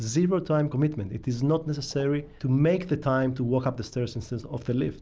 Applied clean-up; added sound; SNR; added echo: none; none; none; none.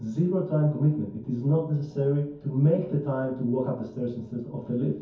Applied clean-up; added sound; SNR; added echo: none; none; none; reverberation time 0.6 s.